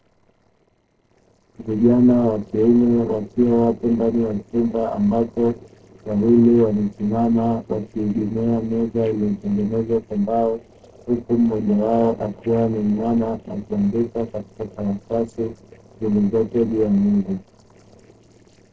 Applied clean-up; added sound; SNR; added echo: neural separator model SepFormer DNS4.